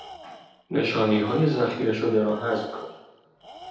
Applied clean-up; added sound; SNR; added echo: none; Tools; 19 dB; reverberation time 0.9 s.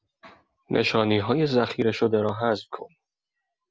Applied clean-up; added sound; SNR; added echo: none; none; none; none.